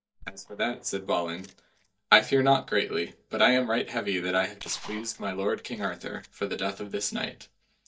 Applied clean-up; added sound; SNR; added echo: neural mask model DeepFilterNet 3.